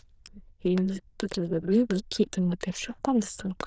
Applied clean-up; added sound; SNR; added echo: neural diffusion model UNIVERSE++.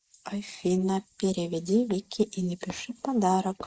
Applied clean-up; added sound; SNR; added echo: neural mask model Resemble Enhance denoiser.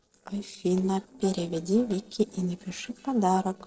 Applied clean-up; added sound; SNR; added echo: neural separator model SepFormer DNS4.